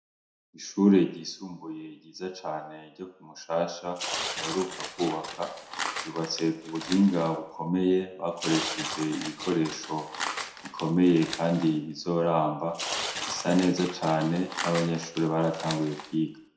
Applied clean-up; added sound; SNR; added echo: none; Tearing; 8 dB; reverberation time 0.6 s.